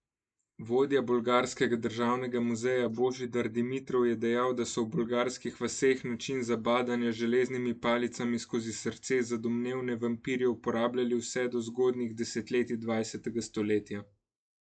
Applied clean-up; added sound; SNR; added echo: neural mask model Resemble Enhance denoiser.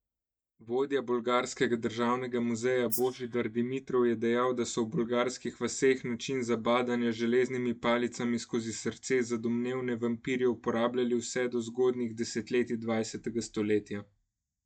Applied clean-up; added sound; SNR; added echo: neural mask model DeepFilterNet 3.